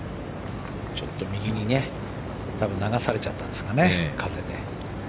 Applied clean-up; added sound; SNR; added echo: none; none; none; none.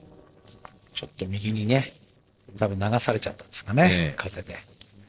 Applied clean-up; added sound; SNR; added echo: neural separator model SepFormer DNS4.